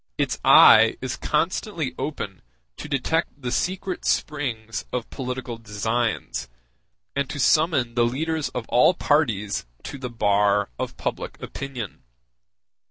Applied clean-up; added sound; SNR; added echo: none; none; none; none.